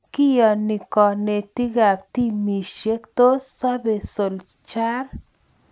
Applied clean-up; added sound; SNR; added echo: none; none; none; none.